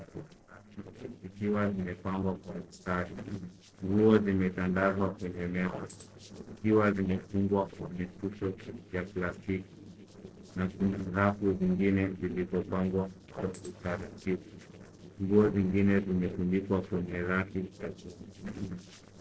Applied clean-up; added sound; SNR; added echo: neural separator model SepFormer DNS4.